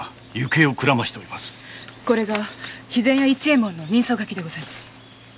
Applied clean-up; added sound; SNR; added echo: none; none; none; none.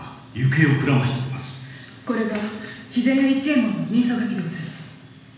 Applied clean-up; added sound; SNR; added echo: none; none; none; reverberation time 1.1 s.